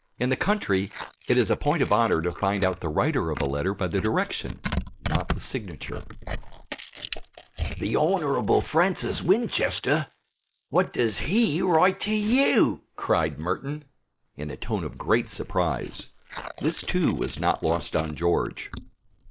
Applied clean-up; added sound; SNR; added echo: neural mask model Resemble Enhance denoiser.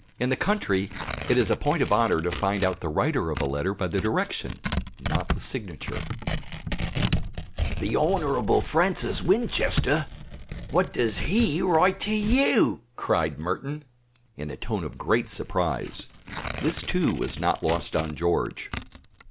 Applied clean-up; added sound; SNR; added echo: none; Tearing; 7 dB; none.